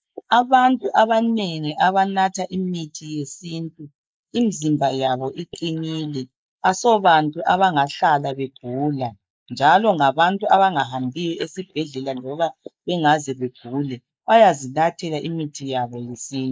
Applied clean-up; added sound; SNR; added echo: neural mask model Resemble Enhance denoiser.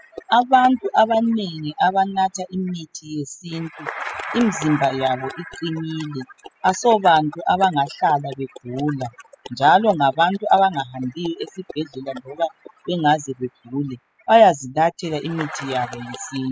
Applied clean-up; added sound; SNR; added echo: classical method spectral subtraction.